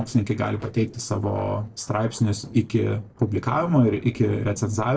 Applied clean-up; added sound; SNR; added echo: neural separator model SepFormer DNS4.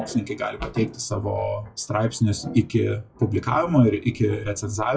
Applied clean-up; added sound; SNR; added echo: classical method WPE with log-MMSE.